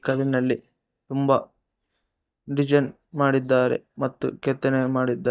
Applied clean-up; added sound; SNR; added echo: neural mask model DeepFilterNet 3.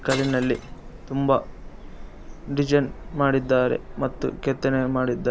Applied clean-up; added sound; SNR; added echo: none; Glass + Subway, metro, underground; 13 dB; none.